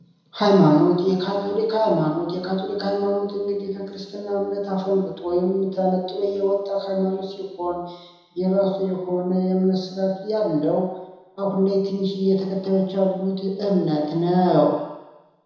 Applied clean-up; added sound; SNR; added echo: none; none; none; reverberation time 1.0 s.